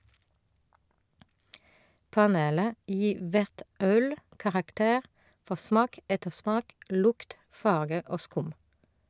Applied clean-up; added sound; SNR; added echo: none; none; none; none.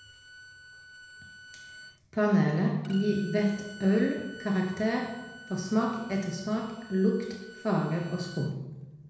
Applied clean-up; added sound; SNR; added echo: none; Bowed string instrument; 19 dB; reverberation time 1.0 s.